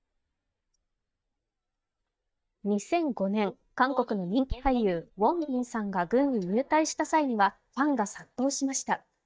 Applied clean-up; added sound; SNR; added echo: neural mask model DeepFilterNet 3.